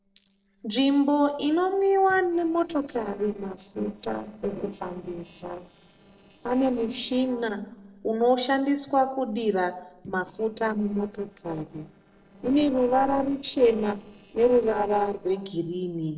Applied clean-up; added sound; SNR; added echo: neural separator model SepFormer DNS4.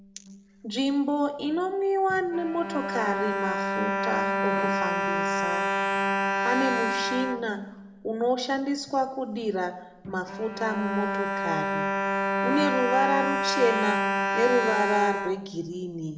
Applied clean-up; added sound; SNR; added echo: none; Bowed string instrument; 0 dB; reverberation time 0.7 s.